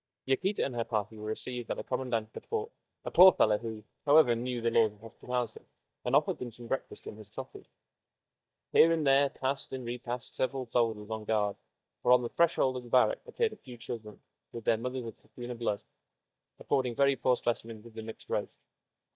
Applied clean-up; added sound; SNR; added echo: neural mask model DeepFilterNet 3.